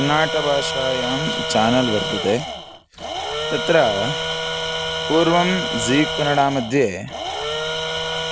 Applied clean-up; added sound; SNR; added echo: none; Tools; 3 dB; none.